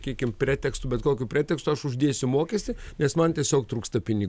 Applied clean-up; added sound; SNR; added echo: none; none; none; none.